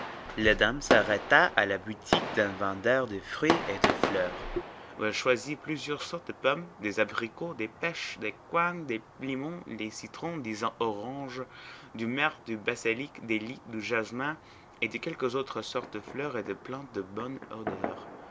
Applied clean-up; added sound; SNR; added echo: none; Fireworks; 7 dB; none.